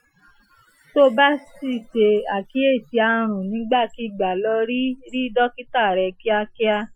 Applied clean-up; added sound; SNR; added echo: classical method Wiener filter.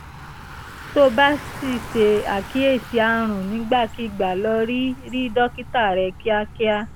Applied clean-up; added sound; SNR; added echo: none; Bicycle; 15 dB; none.